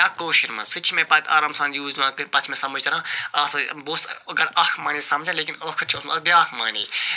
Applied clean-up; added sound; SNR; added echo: none; none; none; none.